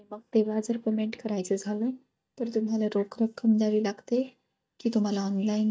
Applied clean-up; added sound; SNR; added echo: neural mask model DeepFilterNet 3.